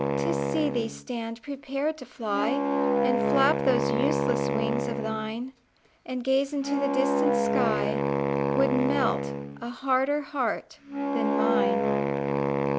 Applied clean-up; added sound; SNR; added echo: none; Wind instrument, woodwind instrument; -2 dB; none.